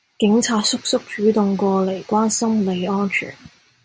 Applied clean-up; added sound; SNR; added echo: none; none; none; none.